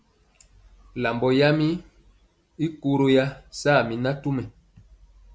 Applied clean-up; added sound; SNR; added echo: none; none; none; none.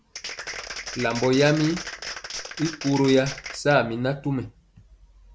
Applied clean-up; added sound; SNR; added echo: none; Applause; 10 dB; none.